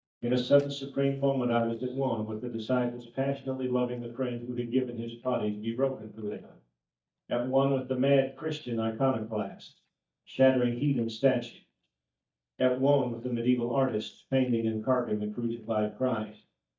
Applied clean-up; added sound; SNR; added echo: neural mask model DeepFilterNet 3.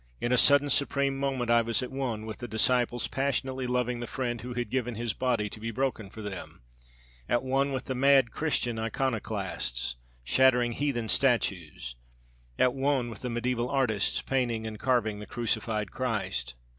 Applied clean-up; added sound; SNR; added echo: none; none; none; none.